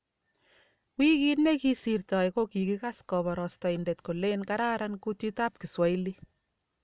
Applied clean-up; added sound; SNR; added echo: none; none; none; none.